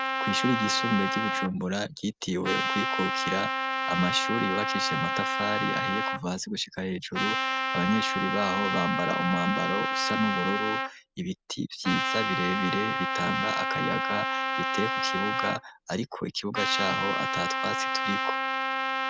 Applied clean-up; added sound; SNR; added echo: none; Trumpet; -2 dB; none.